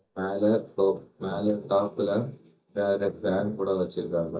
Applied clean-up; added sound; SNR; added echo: neural mask model DeepFilterNet 3.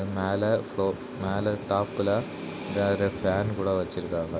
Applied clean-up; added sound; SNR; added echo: none; none; none; none.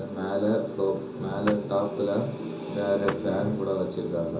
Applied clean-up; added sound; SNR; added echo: none; Vehicle; 13 dB; reverberation time 0.7 s.